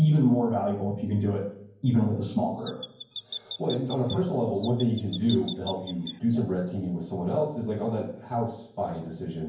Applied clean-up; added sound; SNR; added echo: none; Chirp, tweet; 13 dB; reverberation time 0.9 s.